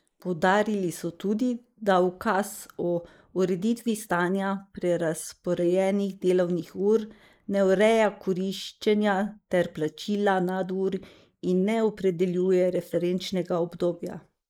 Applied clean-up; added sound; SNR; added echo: neural mask model Resemble Enhance denoiser.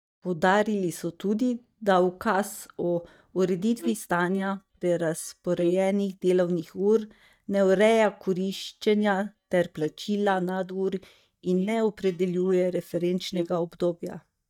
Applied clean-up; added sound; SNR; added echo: neural mask model DeepFilterNet 3.